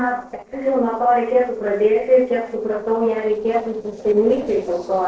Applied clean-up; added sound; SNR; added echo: neural separator model SepFormer DNS4.